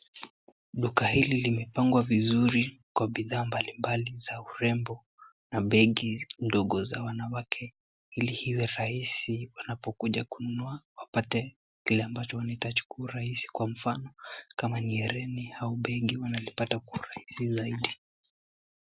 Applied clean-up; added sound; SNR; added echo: none; none; none; none.